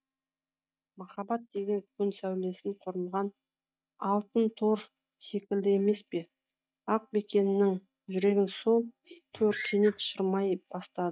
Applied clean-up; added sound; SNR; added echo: neural mask model DeepFilterNet 3.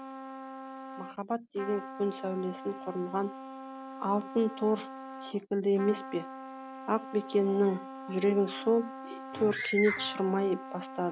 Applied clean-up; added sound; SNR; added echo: none; Trumpet; 12 dB; none.